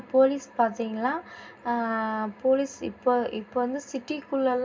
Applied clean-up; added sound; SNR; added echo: none; none; none; reverberation time 0.2 s.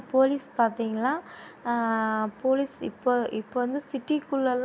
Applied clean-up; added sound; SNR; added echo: none; none; none; none.